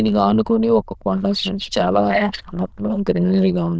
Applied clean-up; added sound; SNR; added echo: neural diffusion model UNIVERSE++.